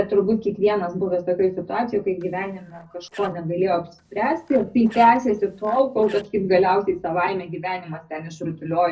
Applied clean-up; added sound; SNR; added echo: neural separator model SepFormer DNS4.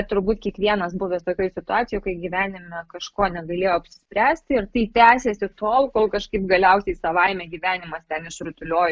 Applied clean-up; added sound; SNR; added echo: none; none; none; none.